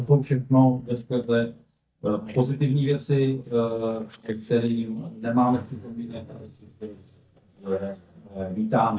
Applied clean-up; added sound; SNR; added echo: neural mask model DeepFilterNet 3.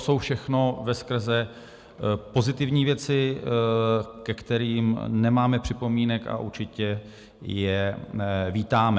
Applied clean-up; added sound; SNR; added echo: none; none; none; none.